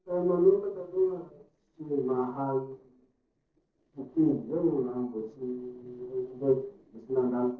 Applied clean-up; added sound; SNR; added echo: neural separator model SepFormer DNS4.